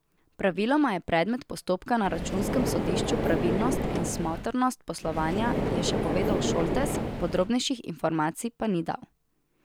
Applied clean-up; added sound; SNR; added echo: none; Car; 0 dB; none.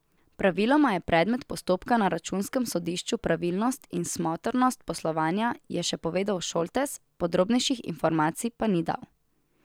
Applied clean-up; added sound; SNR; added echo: none; none; none; none.